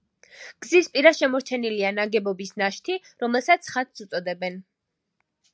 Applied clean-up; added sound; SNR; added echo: none; none; none; none.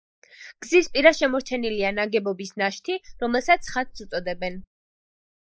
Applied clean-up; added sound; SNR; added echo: neural mask model Resemble Enhance denoiser.